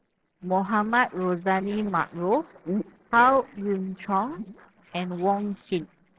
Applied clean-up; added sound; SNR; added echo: neural separator model SepFormer DNS4.